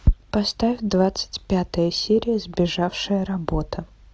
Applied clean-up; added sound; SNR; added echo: none; none; none; none.